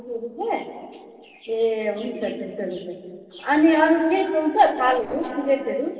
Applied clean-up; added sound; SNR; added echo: neural separator model SepFormer DNS4.